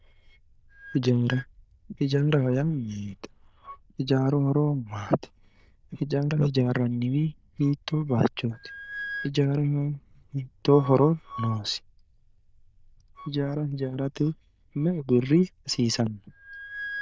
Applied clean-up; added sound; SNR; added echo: neural diffusion model UNIVERSE++.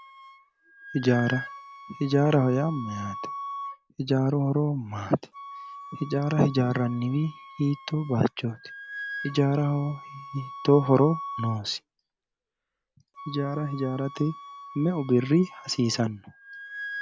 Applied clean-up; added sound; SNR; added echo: none; Wind instrument, woodwind instrument; 14 dB; none.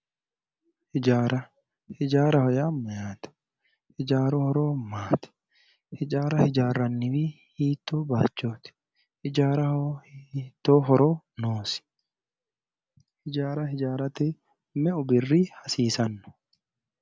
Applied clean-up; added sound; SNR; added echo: none; none; none; none.